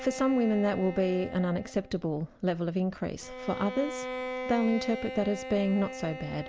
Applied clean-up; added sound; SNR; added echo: none; Bowed string instrument; 10 dB; none.